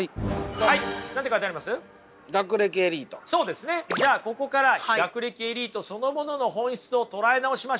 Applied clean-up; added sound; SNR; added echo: none; none; none; none.